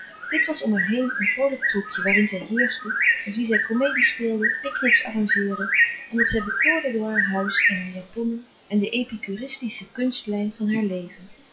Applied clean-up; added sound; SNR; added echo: classical method WPE with log-MMSE.